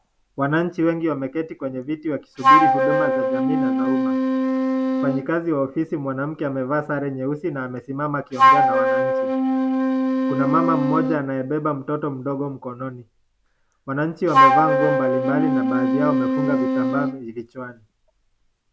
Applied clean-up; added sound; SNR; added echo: none; Wind instrument, woodwind instrument; -3 dB; none.